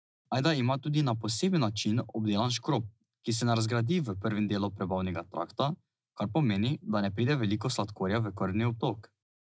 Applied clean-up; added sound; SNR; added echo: none; none; none; none.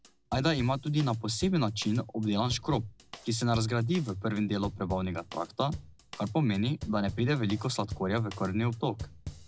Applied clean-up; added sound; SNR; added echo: none; Drum kit; 15 dB; none.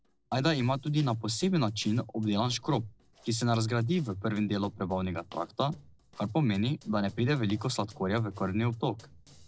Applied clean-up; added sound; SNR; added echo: neural separator model SepFormer DNS4.